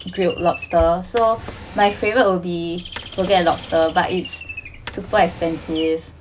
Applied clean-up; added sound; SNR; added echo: none; Drawer open or close + Bird; 15 dB; none.